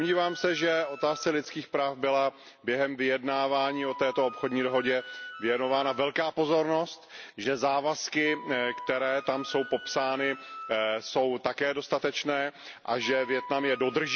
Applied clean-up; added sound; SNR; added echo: none; Wind instrument, woodwind instrument; 16 dB; none.